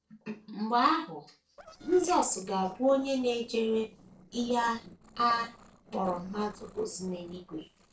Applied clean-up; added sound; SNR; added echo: neural separator model SepFormer DNS4.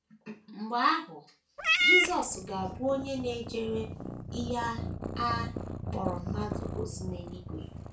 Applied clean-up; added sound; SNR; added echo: none; Meow / Purr; -1 dB; reverberation time 0.3 s.